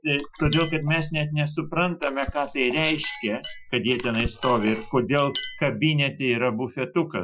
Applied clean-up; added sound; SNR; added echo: classical method Wiener filter.